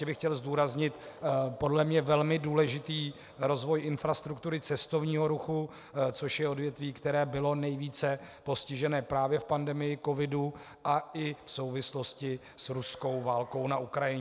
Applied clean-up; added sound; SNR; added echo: none; none; none; none.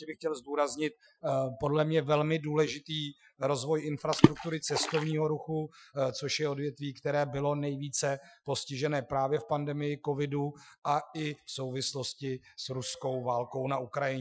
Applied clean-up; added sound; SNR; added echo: classical method Wiener filter.